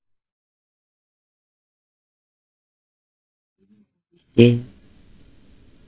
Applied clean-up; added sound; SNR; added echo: neural mask model DeepFilterNet 3.